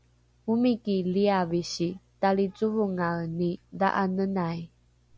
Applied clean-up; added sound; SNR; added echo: none; none; none; none.